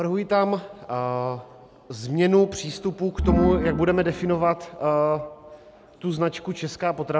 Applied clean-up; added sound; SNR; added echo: none; Organ; 2 dB; none.